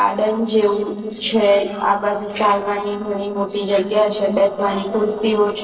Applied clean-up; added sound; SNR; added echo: neural separator model SepFormer DNS4.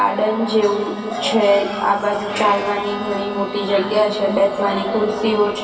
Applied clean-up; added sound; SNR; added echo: none; Bowed string instrument; 14 dB; reverberation time 2.5 s.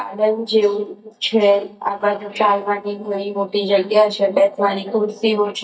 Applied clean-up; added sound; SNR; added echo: neural mask model DeepFilterNet 3.